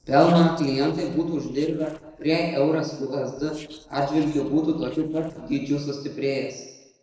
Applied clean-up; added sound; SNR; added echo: neural separator model SepFormer DNS4.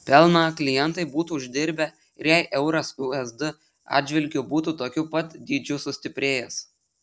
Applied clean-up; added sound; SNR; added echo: none; none; none; none.